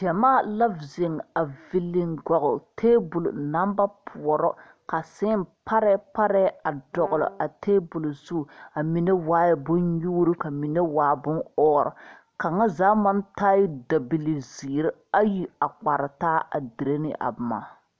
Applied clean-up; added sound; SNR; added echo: none; Brass instrument; 17 dB; none.